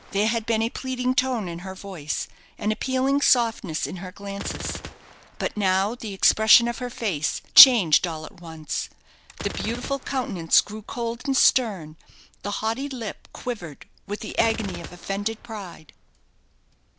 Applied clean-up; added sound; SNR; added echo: none; Gunshot, gunfire; 17 dB; none.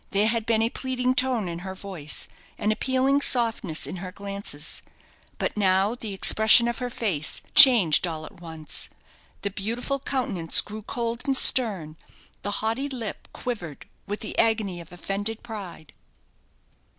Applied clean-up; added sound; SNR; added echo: none; none; none; none.